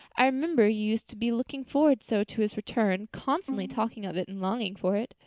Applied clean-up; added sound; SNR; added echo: none; Bowed string instrument; 15 dB; none.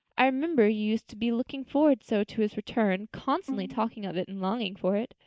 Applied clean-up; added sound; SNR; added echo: neural mask model DeepFilterNet 3.